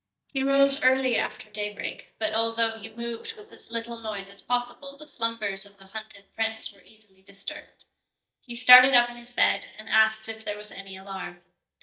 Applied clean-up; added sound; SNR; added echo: neural mask model DeepFilterNet 3.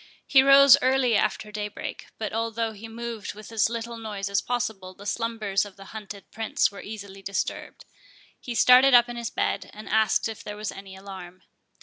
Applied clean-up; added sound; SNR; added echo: none; none; none; none.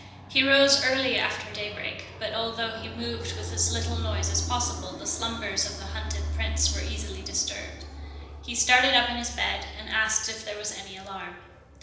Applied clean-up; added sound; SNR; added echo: none; Fixed-wing aircraft, airplane; 7 dB; reverberation time 0.9 s.